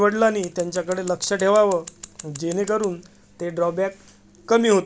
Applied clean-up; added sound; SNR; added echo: none; Scissors; 18 dB; none.